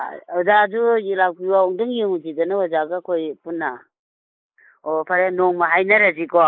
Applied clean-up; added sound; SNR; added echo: neural mask model Resemble Enhance denoiser.